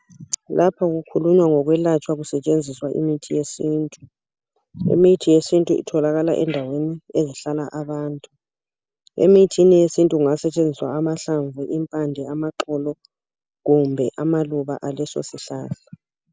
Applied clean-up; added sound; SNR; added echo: none; none; none; none.